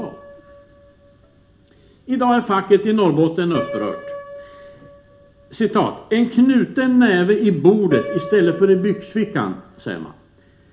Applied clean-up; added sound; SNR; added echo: none; Piano; 17 dB; reverberation time 0.4 s.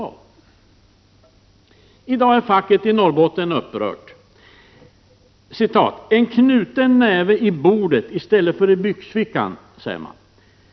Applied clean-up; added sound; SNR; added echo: none; none; none; none.